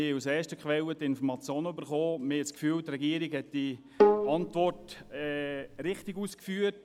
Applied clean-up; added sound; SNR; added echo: none; Bowed string instrument; -2 dB; none.